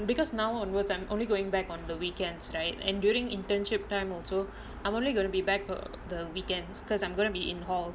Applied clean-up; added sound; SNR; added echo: none; none; none; none.